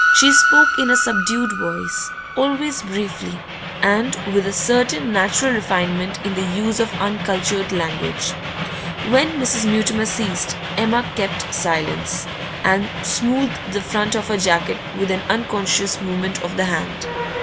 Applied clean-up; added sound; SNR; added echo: none; Train; 3 dB; none.